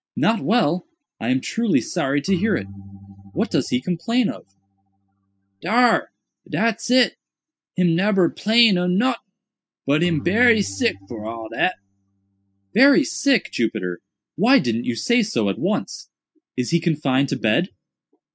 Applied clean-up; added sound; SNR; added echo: classical method spectral subtraction.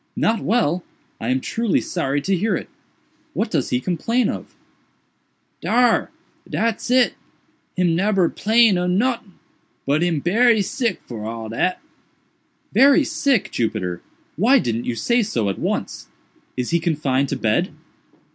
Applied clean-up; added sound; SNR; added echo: none; none; none; none.